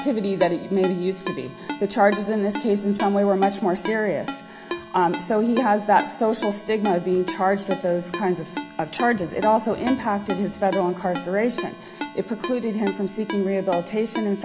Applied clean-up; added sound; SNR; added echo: none; Ringtone; 12 dB; none.